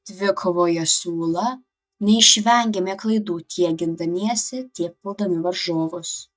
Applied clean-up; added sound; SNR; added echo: neural mask model DeepFilterNet 3.